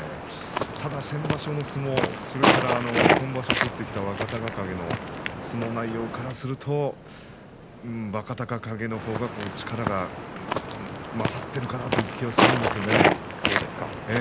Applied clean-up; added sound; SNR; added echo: none; Walk, footsteps; -4 dB; none.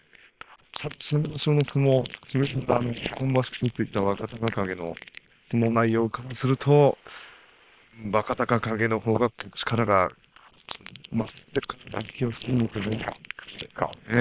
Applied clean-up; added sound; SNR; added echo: neural separator model SepFormer WHAM!.